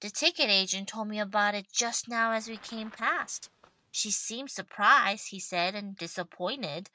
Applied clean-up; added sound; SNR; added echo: neural mask model RNNoise.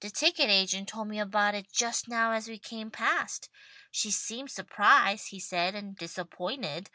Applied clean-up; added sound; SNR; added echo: none; none; none; none.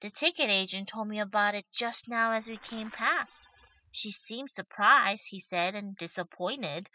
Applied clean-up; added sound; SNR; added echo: classical method spectral subtraction.